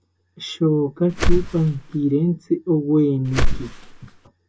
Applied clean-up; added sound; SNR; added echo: none; Whoosh, swoosh, swish; -2 dB; reverberation time 0.2 s.